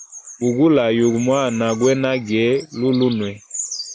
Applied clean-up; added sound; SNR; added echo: none; Bird vocalization, bird call, bird song; 16 dB; none.